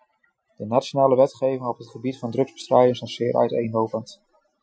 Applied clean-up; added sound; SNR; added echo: classical method Wiener filter.